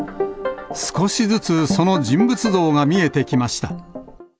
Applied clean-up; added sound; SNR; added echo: none; none; none; none.